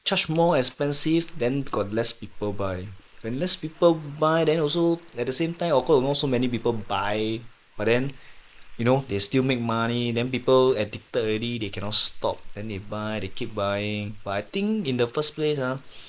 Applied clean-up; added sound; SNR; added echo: neural mask model Resemble Enhance denoiser.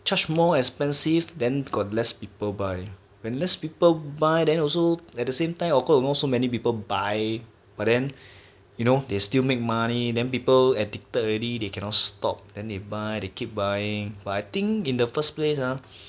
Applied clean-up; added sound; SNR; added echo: none; none; none; none.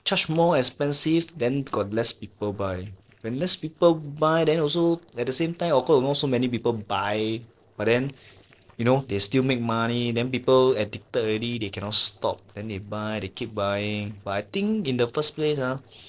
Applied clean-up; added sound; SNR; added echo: neural separator model SepFormer DNS4.